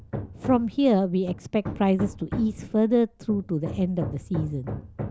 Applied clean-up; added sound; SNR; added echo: none; Hammer; 10 dB; none.